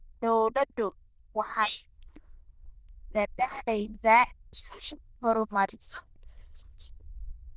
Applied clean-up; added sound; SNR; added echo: neural diffusion model UNIVERSE++.